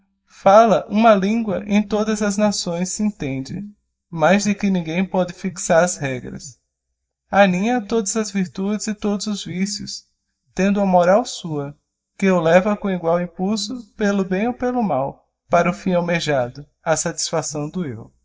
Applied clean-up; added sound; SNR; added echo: neural mask model DeepFilterNet 3.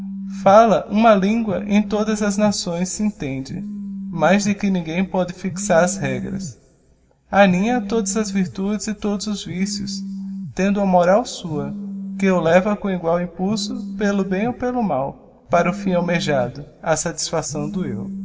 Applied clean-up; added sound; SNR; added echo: none; Telephone; 12 dB; reverberation time 1.0 s.